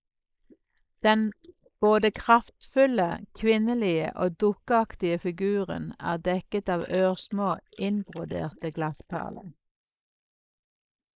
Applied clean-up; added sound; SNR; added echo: neural mask model Resemble Enhance denoiser.